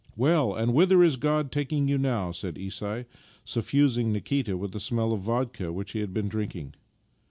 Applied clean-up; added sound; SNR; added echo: none; none; none; none.